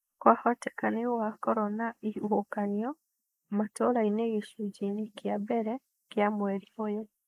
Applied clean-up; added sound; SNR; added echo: neural mask model Resemble Enhance denoiser.